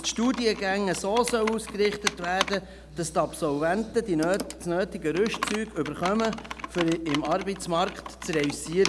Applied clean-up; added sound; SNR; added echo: none; Computer keyboard; 10 dB; none.